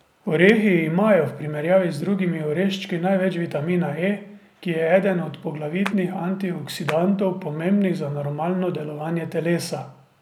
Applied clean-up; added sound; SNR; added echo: none; Clapping; 11 dB; none.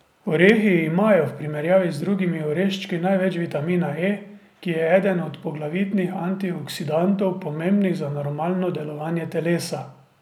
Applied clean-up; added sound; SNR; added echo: none; none; none; none.